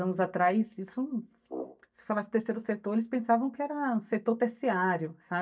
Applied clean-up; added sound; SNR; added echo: neural mask model DeepFilterNet 3.